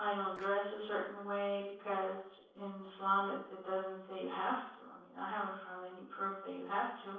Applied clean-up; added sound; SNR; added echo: neural separator model SepFormer DNS4.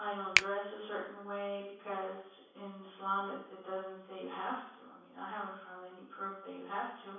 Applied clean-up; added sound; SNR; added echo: none; Finger snapping; -3 dB; reverberation time 0.7 s.